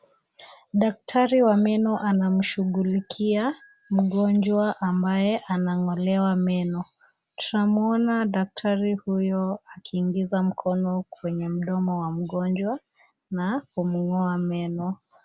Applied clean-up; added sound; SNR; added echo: none; none; none; none.